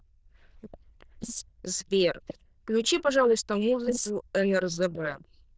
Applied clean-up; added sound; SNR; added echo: neural diffusion model UNIVERSE++.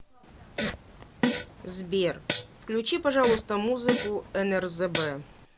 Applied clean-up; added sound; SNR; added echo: none; Fart; 4 dB; none.